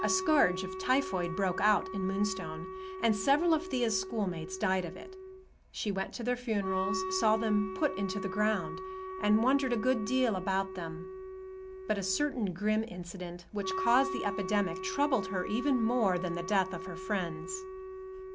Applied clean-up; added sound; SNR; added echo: none; Wind instrument, woodwind instrument; 8 dB; none.